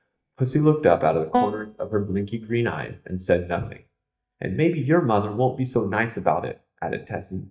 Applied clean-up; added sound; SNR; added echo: neural mask model DeepFilterNet 3.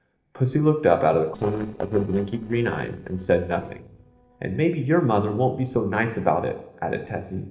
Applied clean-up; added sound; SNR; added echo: neural separator model SepFormer DNS4.